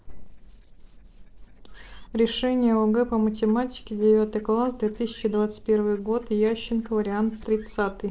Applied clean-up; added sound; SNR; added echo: neural separator model SepFormer DNS4.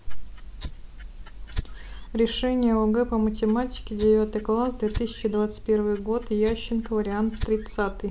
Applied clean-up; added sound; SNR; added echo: none; Rattle (instrument); 11 dB; none.